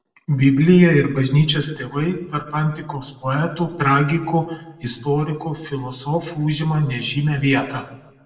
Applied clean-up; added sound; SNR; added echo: none; none; none; reverberation time 0.6 s.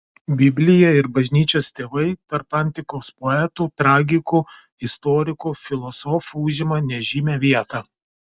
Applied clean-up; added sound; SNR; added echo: none; none; none; none.